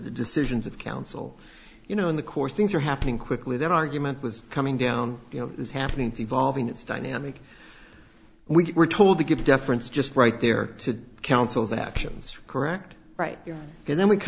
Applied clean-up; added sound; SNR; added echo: none; Door; 15 dB; none.